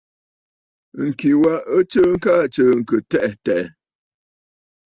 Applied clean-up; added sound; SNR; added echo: none; none; none; none.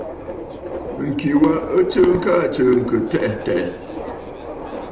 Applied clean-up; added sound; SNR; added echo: none; Subway, metro, underground; 11 dB; reverberation time 0.7 s.